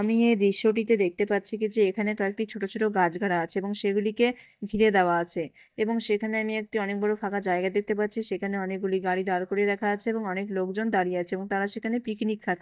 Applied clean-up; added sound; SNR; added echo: neural mask model DeepFilterNet 3.